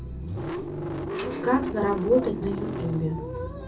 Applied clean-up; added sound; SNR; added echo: none; Engine starting / Car; 4 dB; reverberation time 0.3 s.